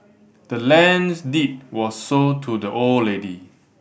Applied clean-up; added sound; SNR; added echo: none; none; none; none.